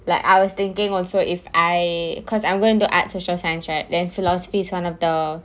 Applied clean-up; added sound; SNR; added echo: none; none; none; none.